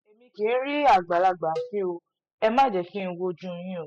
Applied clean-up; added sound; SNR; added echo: classical method spectral subtraction.